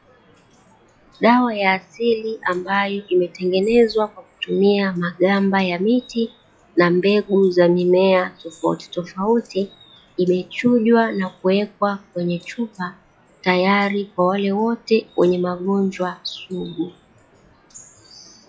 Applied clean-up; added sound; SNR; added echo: classical method log-MMSE.